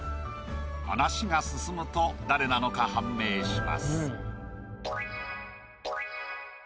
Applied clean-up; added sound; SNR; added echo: none; none; none; none.